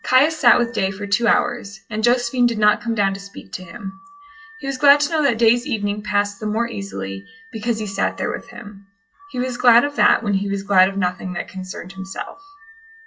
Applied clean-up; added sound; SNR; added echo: classical method WPE with log-MMSE.